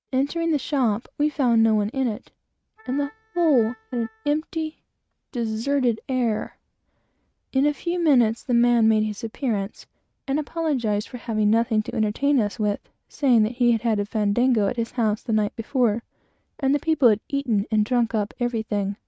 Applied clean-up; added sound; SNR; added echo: neural mask model RNNoise.